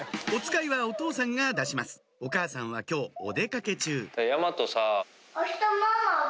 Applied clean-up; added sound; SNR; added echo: none; none; none; none.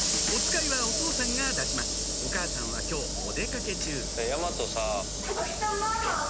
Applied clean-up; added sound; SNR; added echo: none; Sliding door / Hiss; -3 dB; none.